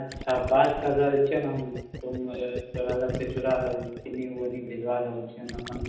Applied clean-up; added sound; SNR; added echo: none; Gurgling; 11 dB; reverberation time 0.8 s.